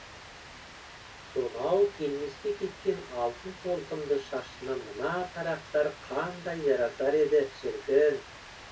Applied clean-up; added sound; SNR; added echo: none; Rain; 16 dB; reverberation time 0.2 s.